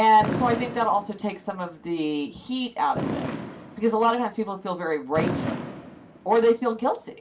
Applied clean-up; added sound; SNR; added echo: none; Fireworks; 9 dB; reverberation time 0.2 s.